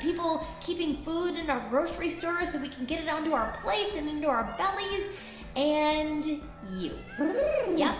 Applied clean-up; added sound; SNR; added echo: none; Bird; 18 dB; reverberation time 0.9 s.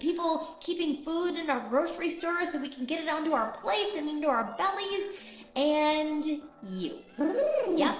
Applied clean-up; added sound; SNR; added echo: neural separator model SepFormer DNS4.